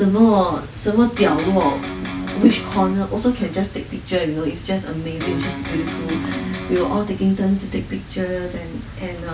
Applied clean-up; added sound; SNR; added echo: none; Electric guitar; 7 dB; none.